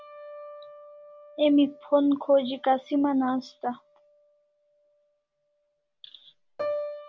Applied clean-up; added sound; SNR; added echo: none; Piano; 14 dB; none.